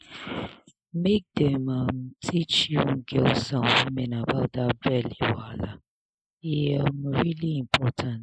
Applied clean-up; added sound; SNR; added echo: neural mask model Resemble Enhance denoiser.